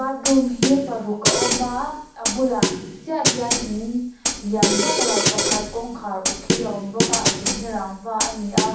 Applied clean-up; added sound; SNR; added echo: none; Snare drum; -2 dB; reverberation time 0.7 s.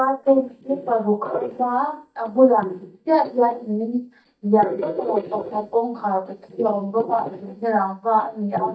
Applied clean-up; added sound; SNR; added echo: neural mask model DeepFilterNet 3.